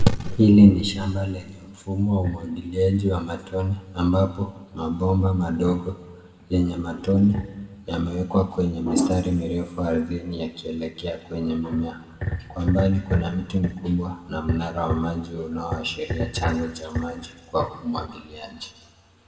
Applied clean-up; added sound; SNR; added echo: none; none; none; reverberation time 1.1 s.